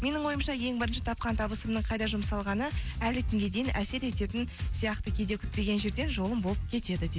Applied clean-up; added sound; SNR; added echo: none; none; none; none.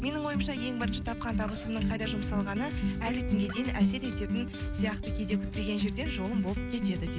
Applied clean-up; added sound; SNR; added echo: none; Acoustic guitar; 1 dB; none.